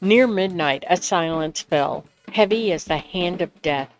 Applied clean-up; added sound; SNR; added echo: neural mask model RNNoise.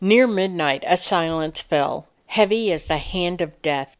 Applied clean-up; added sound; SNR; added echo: none; none; none; none.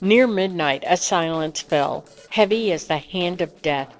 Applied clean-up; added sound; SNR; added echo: neural separator model SepFormer DNS4.